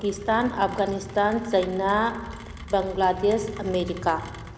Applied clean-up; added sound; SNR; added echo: none; Rain; 14 dB; none.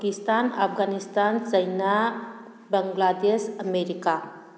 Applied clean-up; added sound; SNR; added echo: none; none; none; none.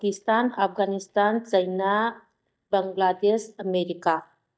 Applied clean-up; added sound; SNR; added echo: neural mask model DeepFilterNet 3.